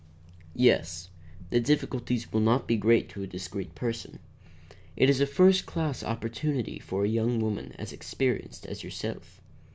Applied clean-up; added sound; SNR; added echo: none; none; none; none.